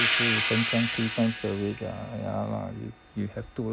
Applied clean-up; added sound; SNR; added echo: none; Hi-hat; -1 dB; none.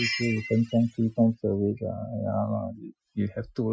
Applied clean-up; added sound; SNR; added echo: classical method Wiener filter.